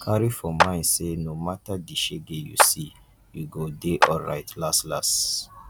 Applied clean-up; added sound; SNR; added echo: none; Clapping; 1 dB; none.